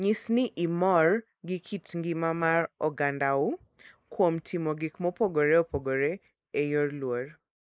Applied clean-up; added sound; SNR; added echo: neural mask model Resemble Enhance denoiser.